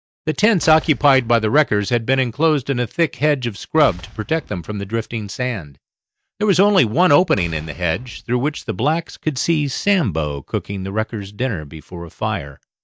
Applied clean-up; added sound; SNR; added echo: neural mask model DeepFilterNet 3.